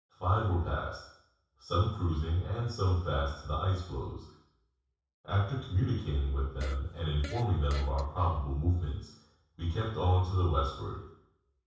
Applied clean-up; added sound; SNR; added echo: none; Fart; 17 dB; reverberation time 0.7 s.